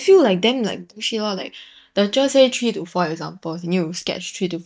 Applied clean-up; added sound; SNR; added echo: neural mask model DeepFilterNet 3.